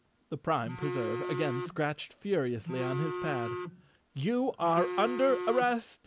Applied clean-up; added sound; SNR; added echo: none; Telephone; 7 dB; none.